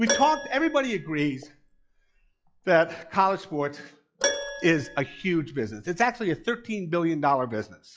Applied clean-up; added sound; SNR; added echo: classical method log-MMSE.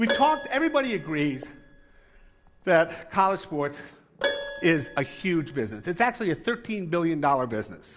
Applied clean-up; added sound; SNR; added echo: none; Keyboard (musical); 10 dB; none.